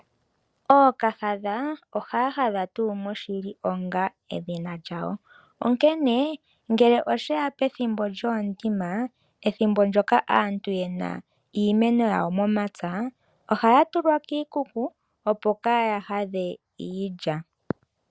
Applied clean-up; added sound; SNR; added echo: none; none; none; none.